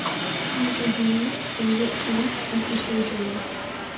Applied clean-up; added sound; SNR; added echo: none; Train; 0 dB; reverberation time 0.6 s.